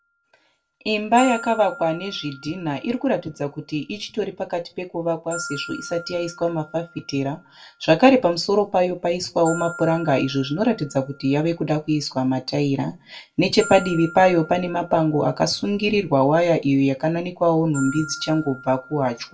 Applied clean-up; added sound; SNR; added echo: none; Glockenspiel; 18 dB; reverberation time 0.2 s.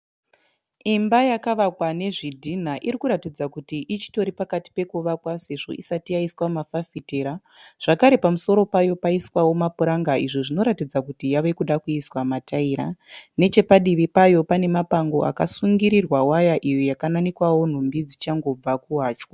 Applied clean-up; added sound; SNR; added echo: none; none; none; none.